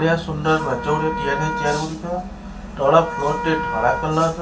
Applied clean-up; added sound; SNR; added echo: none; Wind instrument, woodwind instrument; 6 dB; reverberation time 0.3 s.